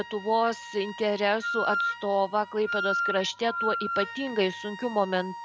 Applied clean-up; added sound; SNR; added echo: none; Wind instrument, woodwind instrument; 5 dB; none.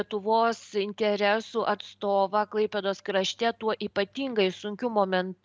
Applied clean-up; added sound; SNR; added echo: none; none; none; none.